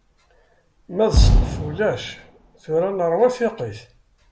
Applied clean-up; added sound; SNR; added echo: none; Fireworks; -3 dB; none.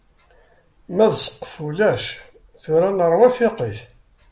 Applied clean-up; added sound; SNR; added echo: none; none; none; none.